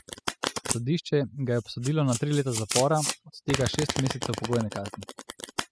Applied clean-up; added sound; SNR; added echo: classical method spectral subtraction.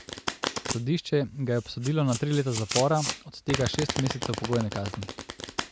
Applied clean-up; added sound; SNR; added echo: none; Domestic sounds, home sounds; 5 dB; none.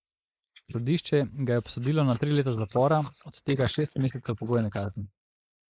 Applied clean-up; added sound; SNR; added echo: neural mask model Resemble Enhance denoiser.